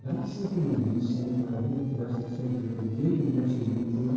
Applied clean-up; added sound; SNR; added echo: neural separator model SepFormer DNS4.